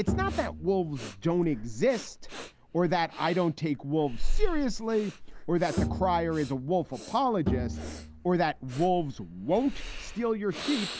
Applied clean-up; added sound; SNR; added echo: none; Bowed string instrument + Breathing; 4 dB; none.